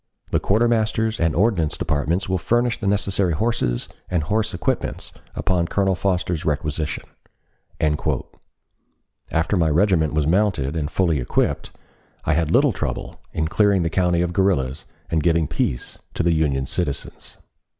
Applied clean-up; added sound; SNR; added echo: none; none; none; none.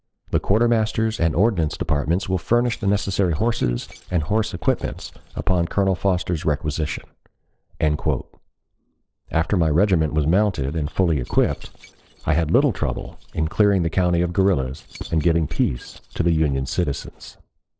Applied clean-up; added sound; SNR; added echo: neural separator model SepFormer DNS4.